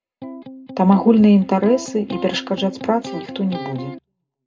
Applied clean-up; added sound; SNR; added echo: none; Electric guitar; 13 dB; reverberation time 0.2 s.